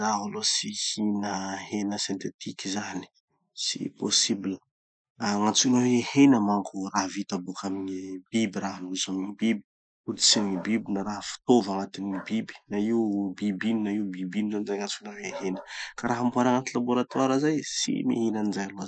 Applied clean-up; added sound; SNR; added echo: classical method Wiener filter.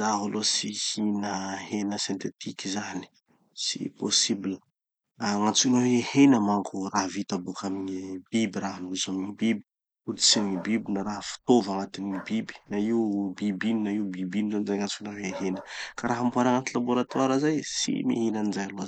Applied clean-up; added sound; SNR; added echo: none; Bark; 20 dB; none.